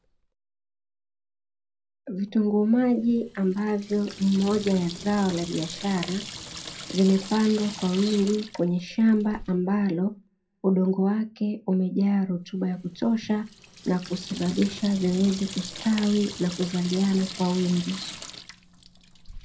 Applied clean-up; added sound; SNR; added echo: none; Sink (filling or washing) / Water tap, faucet; 15 dB; reverberation time 0.2 s.